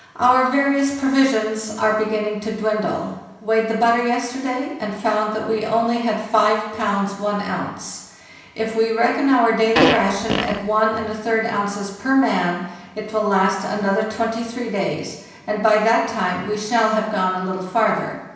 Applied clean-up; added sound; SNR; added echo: none; Fart; 0 dB; reverberation time 0.9 s.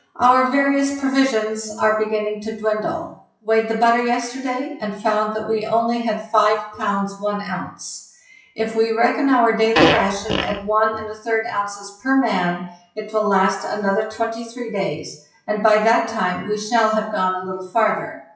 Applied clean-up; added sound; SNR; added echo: classical method WPE with log-MMSE.